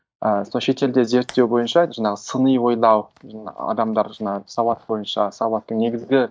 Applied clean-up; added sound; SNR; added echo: neural mask model DeepFilterNet 3.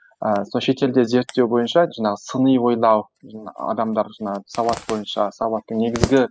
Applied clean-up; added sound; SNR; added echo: classical method spectral subtraction.